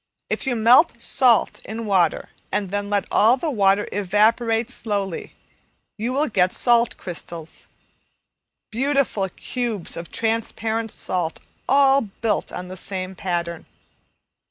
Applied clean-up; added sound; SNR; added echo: none; none; none; none.